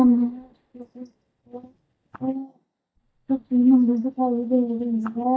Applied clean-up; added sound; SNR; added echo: neural mask model DeepFilterNet 3.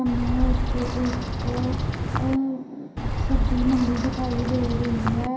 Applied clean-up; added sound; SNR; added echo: none; Bird vocalization, bird call, bird song; -2 dB; reverberation time 0.6 s.